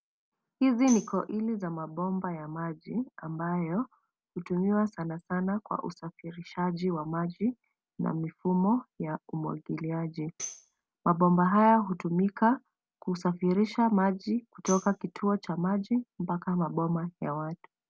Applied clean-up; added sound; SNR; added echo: none; Tambourine; 17 dB; none.